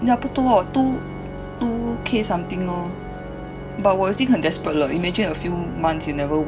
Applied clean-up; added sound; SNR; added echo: none; Organ; 10 dB; none.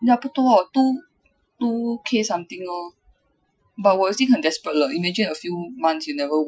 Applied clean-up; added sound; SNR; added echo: classical method Wiener filter.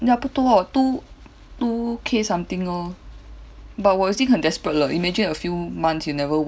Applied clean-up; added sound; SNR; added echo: none; none; none; none.